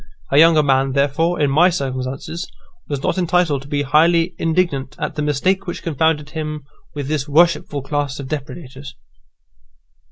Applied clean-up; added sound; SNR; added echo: none; none; none; none.